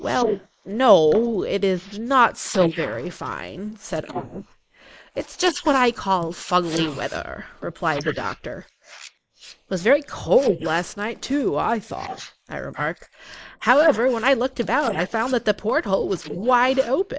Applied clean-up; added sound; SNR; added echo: neural mask model Resemble Enhance denoiser.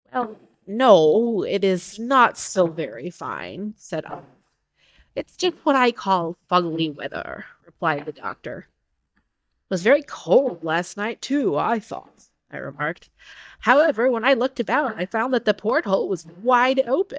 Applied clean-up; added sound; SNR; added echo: neural mask model DeepFilterNet 3.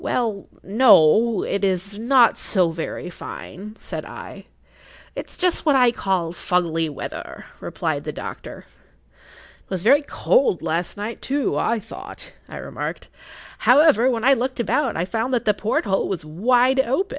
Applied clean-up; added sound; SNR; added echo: none; none; none; none.